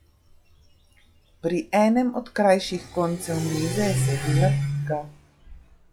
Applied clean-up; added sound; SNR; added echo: classical method log-MMSE.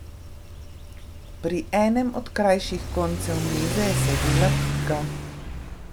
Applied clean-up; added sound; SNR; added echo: none; Accelerating, revving, vroom / Car; 1 dB; none.